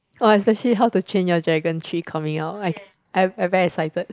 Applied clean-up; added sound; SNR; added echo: neural mask model Resemble Enhance denoiser.